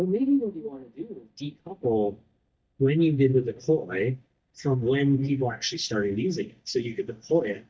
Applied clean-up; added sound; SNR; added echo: neural mask model DeepFilterNet 3.